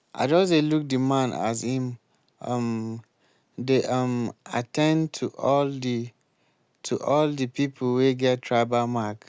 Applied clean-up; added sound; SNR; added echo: none; none; none; none.